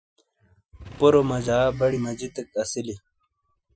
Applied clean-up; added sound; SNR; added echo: classical method Wiener filter.